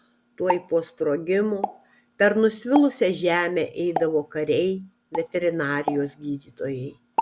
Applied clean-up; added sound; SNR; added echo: none; Explosion; 10 dB; none.